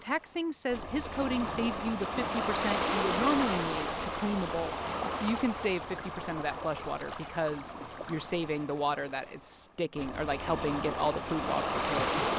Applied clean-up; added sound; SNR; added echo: none; Ocean; 2 dB; none.